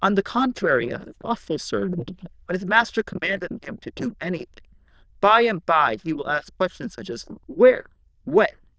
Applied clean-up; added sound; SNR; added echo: neural diffusion model UNIVERSE++.